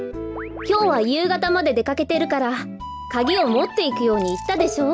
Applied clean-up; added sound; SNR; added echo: none; none; none; none.